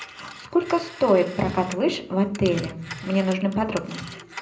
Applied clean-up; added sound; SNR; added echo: none; Telephone; 16 dB; reverberation time 0.4 s.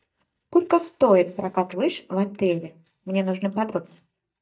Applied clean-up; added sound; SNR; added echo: neural mask model DeepFilterNet 3.